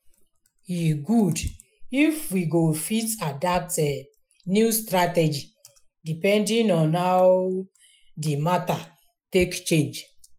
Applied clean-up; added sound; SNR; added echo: classical method Wiener filter.